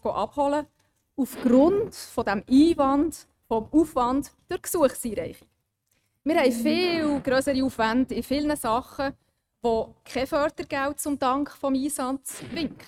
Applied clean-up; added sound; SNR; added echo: neural mask model RNNoise.